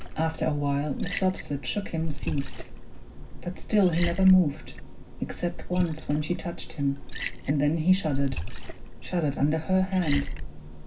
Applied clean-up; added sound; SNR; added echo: none; Liquid; 4 dB; reverberation time 0.4 s.